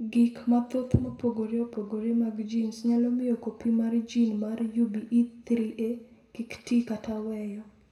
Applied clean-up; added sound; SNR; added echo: none; none; none; reverberation time 0.6 s.